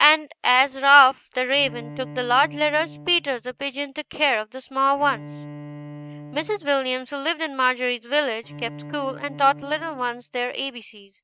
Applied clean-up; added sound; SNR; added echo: neural mask model RNNoise.